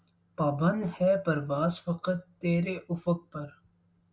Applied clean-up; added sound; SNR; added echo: none; none; none; none.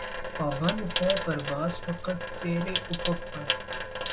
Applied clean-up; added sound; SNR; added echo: none; Sink (filling or washing) / Water tap, faucet; 2 dB; none.